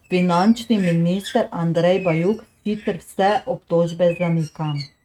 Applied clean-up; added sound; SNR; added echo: neural mask model RNNoise.